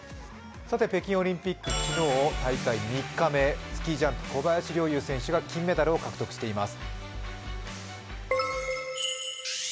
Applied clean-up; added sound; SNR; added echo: none; none; none; none.